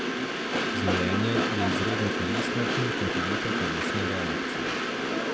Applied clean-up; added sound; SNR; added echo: none; Train; -5 dB; none.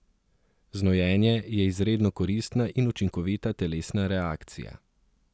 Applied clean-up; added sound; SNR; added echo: none; none; none; none.